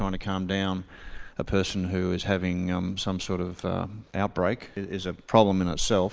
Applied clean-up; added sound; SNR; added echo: neural mask model Resemble Enhance denoiser.